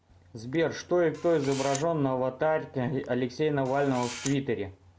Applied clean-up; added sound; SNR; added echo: none; Camera; 16 dB; none.